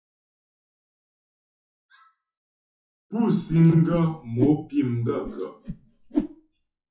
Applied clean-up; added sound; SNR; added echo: classical method WPE with log-MMSE.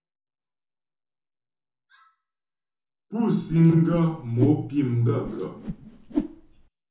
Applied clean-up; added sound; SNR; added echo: none; Whoosh, swoosh, swish; 7 dB; reverberation time 0.6 s.